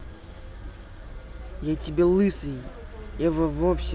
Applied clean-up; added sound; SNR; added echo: none; none; none; none.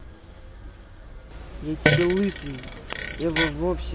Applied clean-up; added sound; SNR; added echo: none; Fart; -1 dB; none.